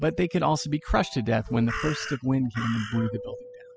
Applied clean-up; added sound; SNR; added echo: classical method spectral subtraction.